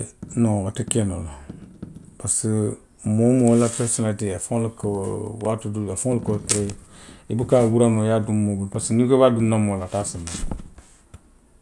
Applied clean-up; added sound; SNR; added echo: none; Coin (dropping); 20 dB; none.